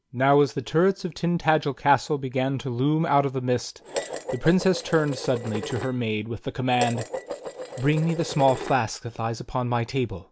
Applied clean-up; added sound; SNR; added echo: none; Dishes, pots, and pans; 11 dB; none.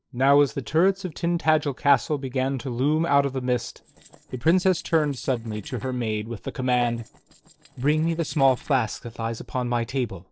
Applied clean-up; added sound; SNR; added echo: neural separator model SepFormer DNS4.